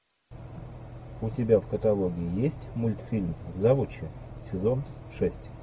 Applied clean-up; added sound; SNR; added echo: none; none; none; none.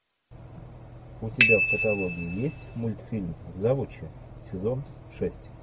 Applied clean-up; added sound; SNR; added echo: none; Bicycle bell; -2 dB; none.